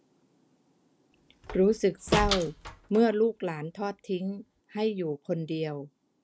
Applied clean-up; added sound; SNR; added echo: none; Slam; 6 dB; none.